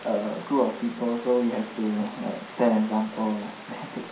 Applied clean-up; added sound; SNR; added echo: none; Water; 16 dB; reverberation time 0.5 s.